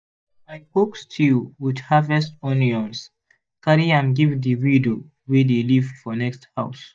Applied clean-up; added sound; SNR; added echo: neural mask model DeepFilterNet 3.